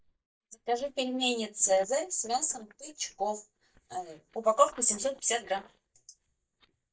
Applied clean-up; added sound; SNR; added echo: neural mask model DeepFilterNet 3.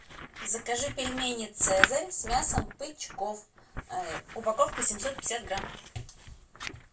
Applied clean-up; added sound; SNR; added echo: none; Scissors; 4 dB; reverberation time 0.2 s.